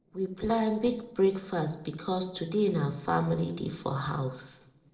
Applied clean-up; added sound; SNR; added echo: neural separator model SepFormer DNS4.